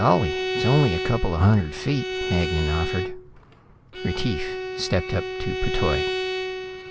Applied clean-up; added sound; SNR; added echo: none; Bowed string instrument; 4 dB; none.